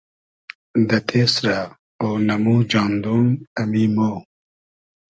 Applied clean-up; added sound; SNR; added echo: none; none; none; none.